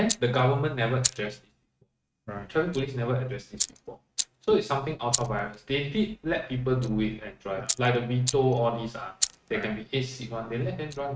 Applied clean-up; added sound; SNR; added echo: neural mask model RNNoise.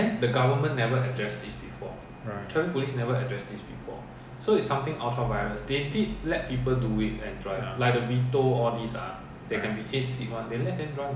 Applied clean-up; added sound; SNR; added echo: none; none; none; none.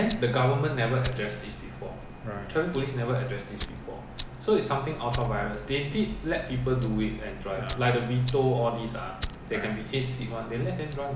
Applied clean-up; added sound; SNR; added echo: none; Fire; 9 dB; none.